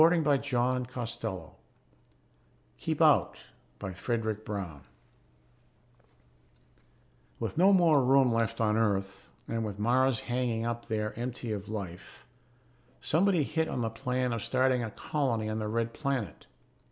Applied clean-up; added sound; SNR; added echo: none; none; none; none.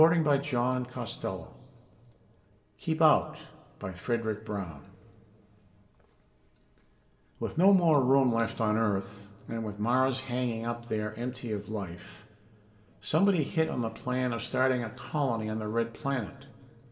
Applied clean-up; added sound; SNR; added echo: none; none; none; reverberation time 2.3 s.